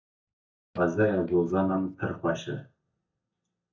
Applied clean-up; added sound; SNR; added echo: neural mask model DeepFilterNet 3.